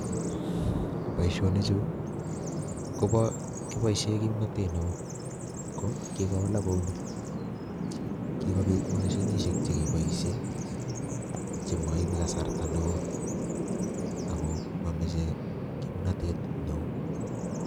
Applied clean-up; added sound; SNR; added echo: none; Bird vocalization, bird call, bird song; 0 dB; none.